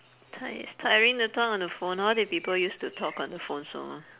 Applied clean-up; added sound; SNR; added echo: none; Bird; 19 dB; none.